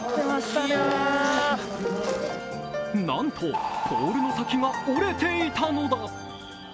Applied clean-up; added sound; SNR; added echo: none; none; none; none.